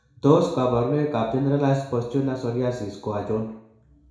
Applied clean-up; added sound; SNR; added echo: none; none; none; reverberation time 0.6 s.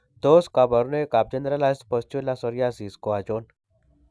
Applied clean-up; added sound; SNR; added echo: none; none; none; none.